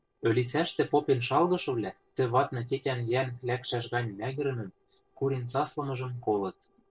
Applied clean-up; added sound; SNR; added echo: neural separator model SepFormer DNS4.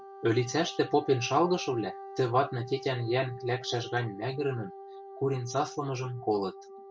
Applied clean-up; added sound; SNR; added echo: none; Wind instrument, woodwind instrument; 14 dB; none.